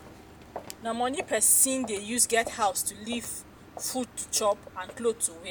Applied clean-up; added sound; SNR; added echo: none; Walk, footsteps; 16 dB; none.